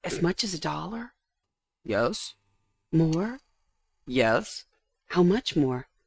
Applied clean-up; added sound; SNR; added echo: neural mask model RNNoise.